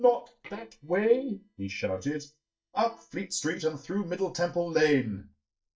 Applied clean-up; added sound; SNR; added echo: neural mask model DeepFilterNet 3.